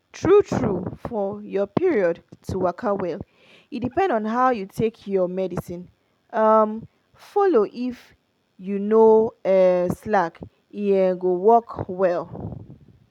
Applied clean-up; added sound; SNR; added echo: none; none; none; none.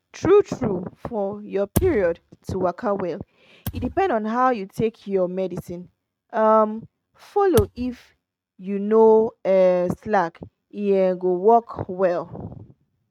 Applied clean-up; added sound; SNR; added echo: neural mask model RNNoise.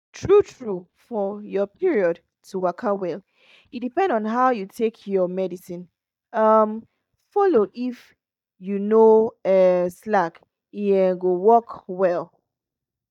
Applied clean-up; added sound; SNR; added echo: neural mask model DeepFilterNet 3.